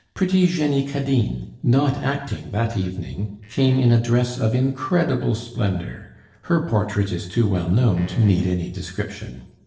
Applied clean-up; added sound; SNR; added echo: neural separator model SepFormer DNS4.